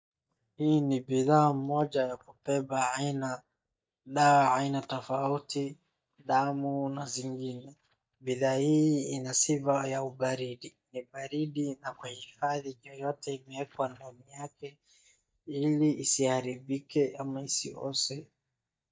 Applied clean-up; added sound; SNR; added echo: neural mask model DeepFilterNet 3.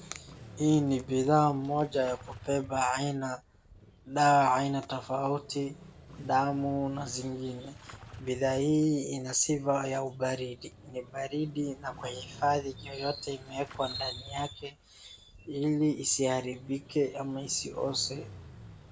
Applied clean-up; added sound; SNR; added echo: none; Engine starting / Motorcycle; 19 dB; none.